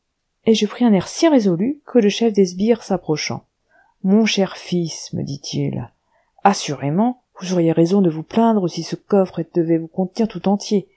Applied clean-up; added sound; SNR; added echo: none; none; none; none.